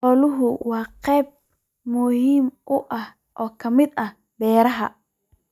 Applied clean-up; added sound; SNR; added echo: neural mask model DeepFilterNet 3.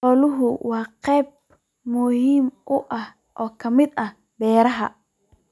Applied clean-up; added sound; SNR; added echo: none; none; none; none.